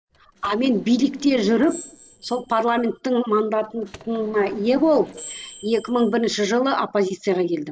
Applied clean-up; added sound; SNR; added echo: neural separator model SepFormer DNS4.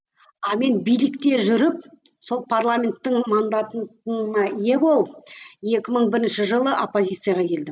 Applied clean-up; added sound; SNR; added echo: none; none; none; none.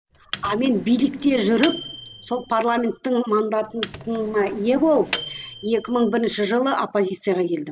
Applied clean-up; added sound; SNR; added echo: none; Microwave oven; 11 dB; none.